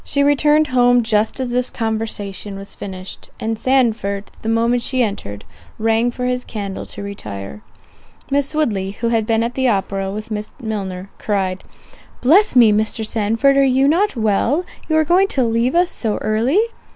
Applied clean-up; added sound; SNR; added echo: none; none; none; none.